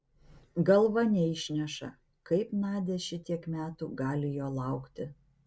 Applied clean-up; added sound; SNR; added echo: none; none; none; none.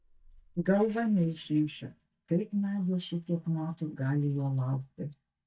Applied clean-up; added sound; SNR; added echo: neural mask model DeepFilterNet 3.